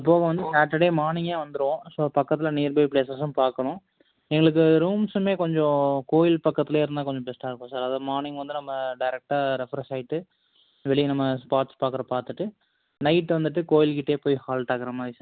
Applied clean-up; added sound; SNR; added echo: none; none; none; none.